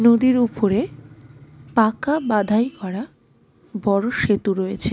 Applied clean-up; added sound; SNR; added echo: none; none; none; none.